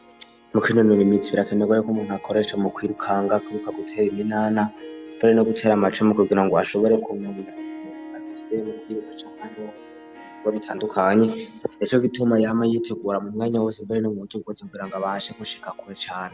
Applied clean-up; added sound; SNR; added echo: none; Harp; 19 dB; none.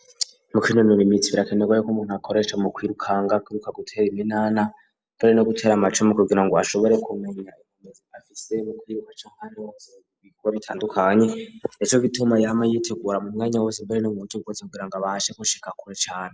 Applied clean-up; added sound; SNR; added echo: none; none; none; none.